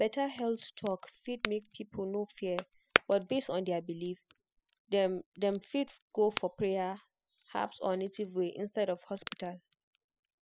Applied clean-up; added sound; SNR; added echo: classical method spectral subtraction.